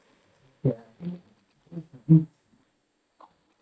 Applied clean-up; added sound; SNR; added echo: neural mask model DeepFilterNet 3.